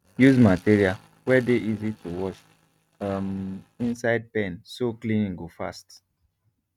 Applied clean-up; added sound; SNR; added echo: neural mask model RNNoise.